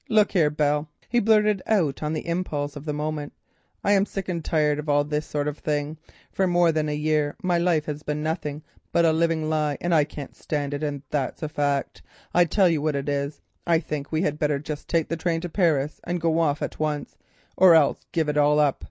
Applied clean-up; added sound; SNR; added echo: none; none; none; none.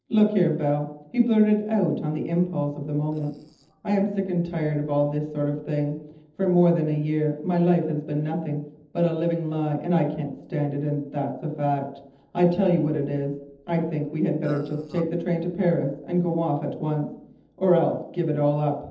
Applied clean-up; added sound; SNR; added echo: neural separator model SepFormer DNS4.